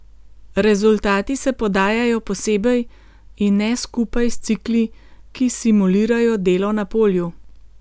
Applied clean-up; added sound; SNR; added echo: none; none; none; none.